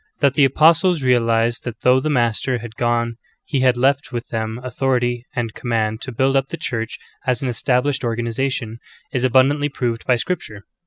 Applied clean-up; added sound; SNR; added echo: none; none; none; none.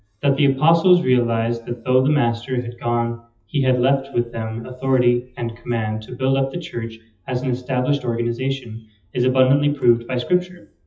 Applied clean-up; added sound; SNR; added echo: classical method WPE with log-MMSE.